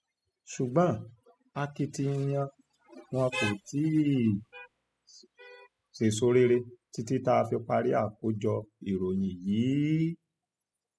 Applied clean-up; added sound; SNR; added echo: classical method spectral subtraction.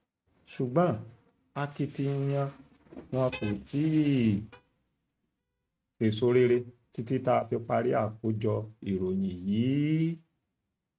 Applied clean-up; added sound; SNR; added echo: neural mask model RNNoise.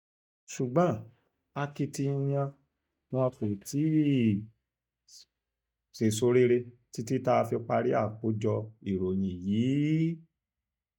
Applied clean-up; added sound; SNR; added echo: neural mask model DeepFilterNet 3.